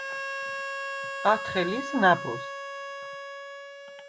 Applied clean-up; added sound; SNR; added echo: none; Harmonica; 6 dB; none.